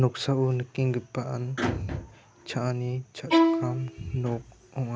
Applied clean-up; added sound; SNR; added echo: none; Bowed string instrument; -3 dB; none.